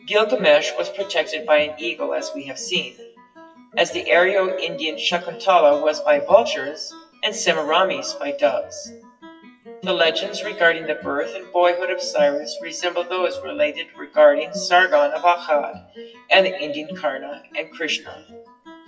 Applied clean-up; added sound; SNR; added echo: classical method WPE with log-MMSE.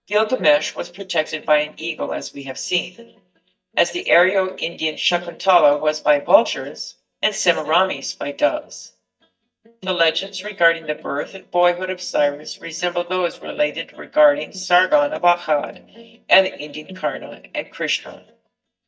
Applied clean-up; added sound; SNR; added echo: neural mask model DeepFilterNet 3.